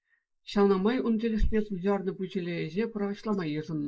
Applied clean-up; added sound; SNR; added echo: neural mask model Resemble Enhance denoiser.